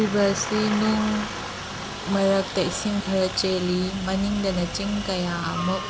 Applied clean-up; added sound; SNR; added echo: none; Aircraft; 9 dB; none.